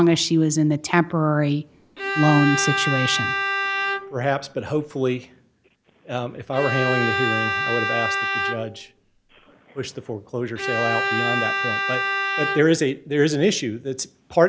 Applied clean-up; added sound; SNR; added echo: none; Bowed string instrument; 2 dB; none.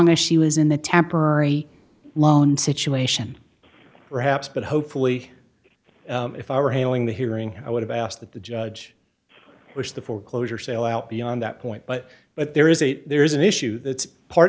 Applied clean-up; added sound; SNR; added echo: none; none; none; none.